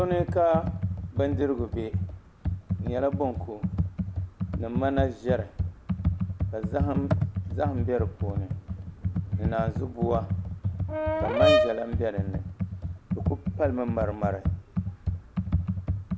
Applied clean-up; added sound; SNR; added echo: none; Computer keyboard + Brass instrument; -3 dB; none.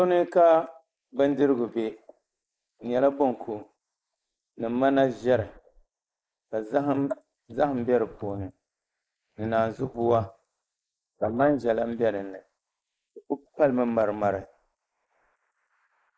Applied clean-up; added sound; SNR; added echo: neural mask model Resemble Enhance denoiser.